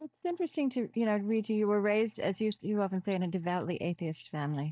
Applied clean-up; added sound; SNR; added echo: neural mask model DeepFilterNet 3.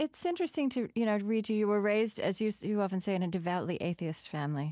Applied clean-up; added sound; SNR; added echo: none; none; none; none.